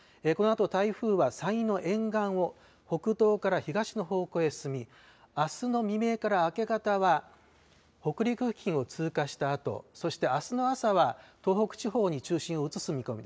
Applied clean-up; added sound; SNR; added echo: none; none; none; none.